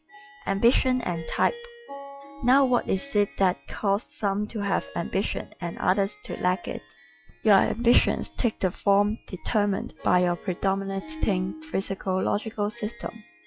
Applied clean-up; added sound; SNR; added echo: classical method log-MMSE.